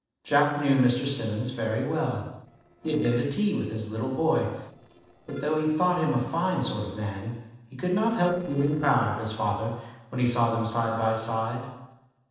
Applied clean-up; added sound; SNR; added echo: neural separator model SepFormer DNS4.